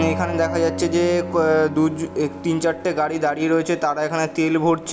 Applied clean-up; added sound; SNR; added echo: none; Piano; 11 dB; none.